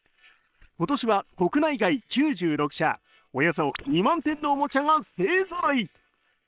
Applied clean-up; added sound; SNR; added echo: neural separator model SepFormer WHAM!.